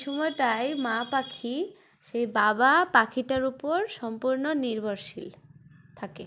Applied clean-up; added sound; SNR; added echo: none; none; none; none.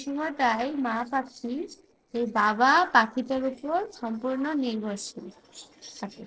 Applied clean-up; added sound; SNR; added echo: neural separator model SepFormer DNS4.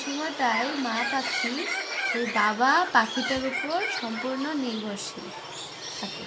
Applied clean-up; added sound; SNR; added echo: none; Bird; 4 dB; reverberation time 0.4 s.